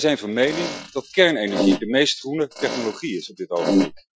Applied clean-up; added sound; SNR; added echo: classical method Wiener filter.